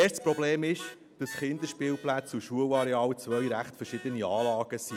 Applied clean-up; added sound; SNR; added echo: none; Harmonica; 19 dB; none.